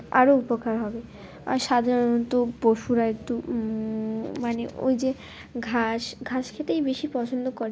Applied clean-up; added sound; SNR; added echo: none; none; none; none.